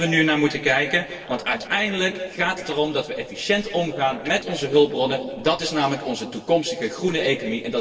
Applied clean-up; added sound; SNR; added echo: neural separator model SepFormer DNS4.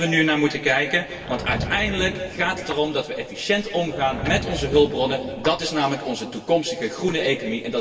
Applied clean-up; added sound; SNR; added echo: none; Sliding door / Wood; 10 dB; reverberation time 1.9 s.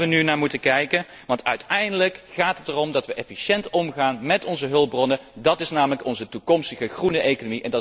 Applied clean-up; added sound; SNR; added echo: none; none; none; none.